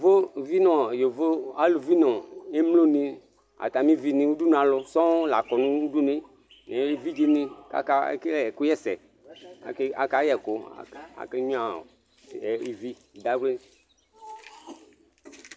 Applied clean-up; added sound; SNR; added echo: none; none; none; none.